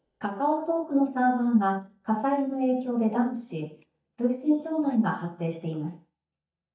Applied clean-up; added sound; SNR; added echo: neural mask model DeepFilterNet 3.